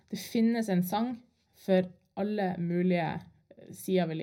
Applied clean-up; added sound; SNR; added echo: none; none; none; reverberation time 0.4 s.